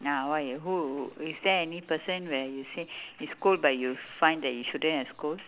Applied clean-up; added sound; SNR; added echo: none; none; none; none.